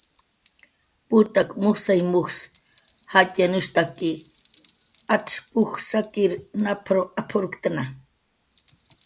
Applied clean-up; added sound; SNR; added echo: none; Bell; 6 dB; none.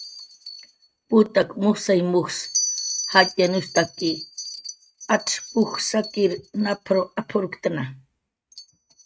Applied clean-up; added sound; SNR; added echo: neural mask model RNNoise.